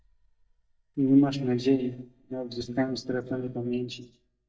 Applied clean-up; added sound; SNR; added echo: neural mask model DeepFilterNet 3.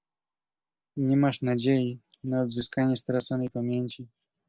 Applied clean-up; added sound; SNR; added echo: none; none; none; none.